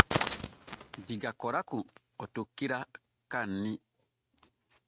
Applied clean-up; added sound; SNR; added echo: neural mask model RNNoise.